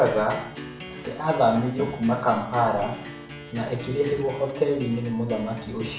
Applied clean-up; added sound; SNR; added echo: none; Acoustic guitar; 12 dB; reverberation time 0.5 s.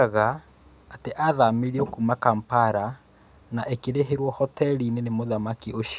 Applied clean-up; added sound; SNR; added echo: none; none; none; none.